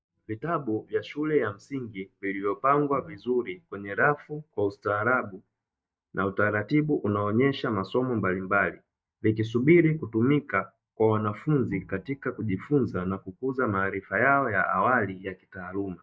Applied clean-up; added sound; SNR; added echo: neural mask model DeepFilterNet 3.